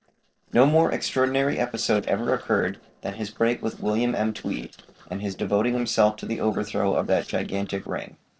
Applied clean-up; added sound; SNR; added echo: neural separator model SepFormer DNS4.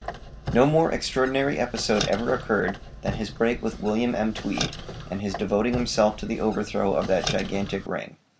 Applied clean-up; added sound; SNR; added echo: none; Squeak; 10 dB; none.